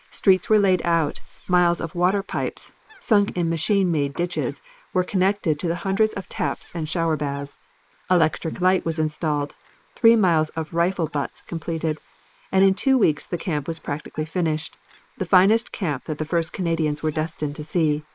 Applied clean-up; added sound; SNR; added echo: neural mask model Resemble Enhance denoiser.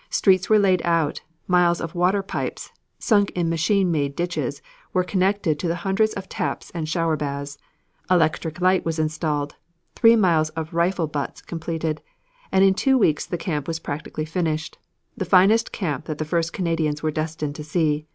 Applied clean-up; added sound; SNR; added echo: none; none; none; none.